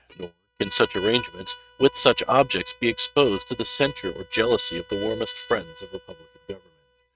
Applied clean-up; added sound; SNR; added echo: neural mask model RNNoise.